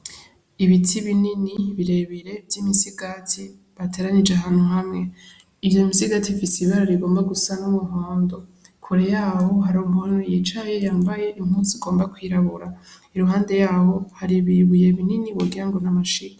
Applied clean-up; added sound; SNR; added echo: none; none; none; none.